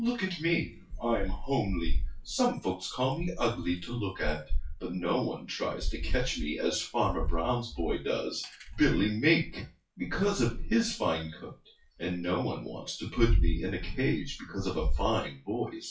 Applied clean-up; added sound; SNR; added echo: classical method WPE with log-MMSE.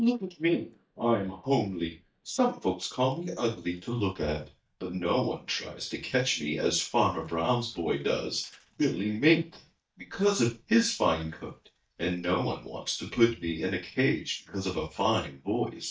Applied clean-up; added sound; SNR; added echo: neural mask model DeepFilterNet 3.